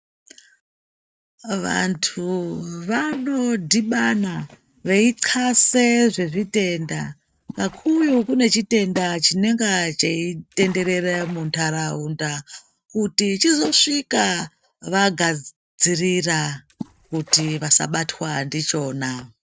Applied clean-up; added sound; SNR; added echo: neural mask model RNNoise.